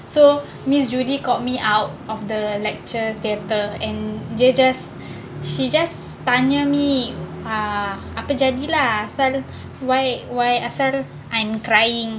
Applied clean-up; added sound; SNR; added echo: none; none; none; none.